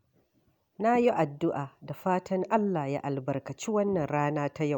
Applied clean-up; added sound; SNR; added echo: none; none; none; none.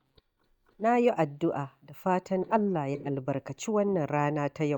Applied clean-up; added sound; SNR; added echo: neural mask model DeepFilterNet 3.